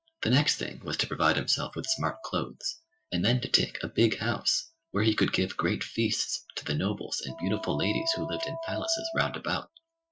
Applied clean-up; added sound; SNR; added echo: classical method Wiener filter.